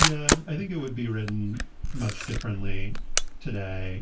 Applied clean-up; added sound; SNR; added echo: none; Camera; -4 dB; reverberation time 0.2 s.